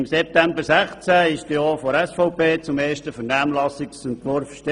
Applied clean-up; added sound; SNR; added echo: none; none; none; none.